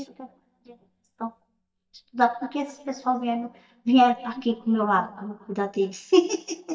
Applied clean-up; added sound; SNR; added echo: neural mask model DeepFilterNet 3.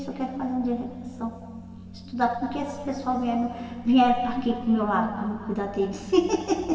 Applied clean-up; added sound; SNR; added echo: none; Organ; 18 dB; reverberation time 2.5 s.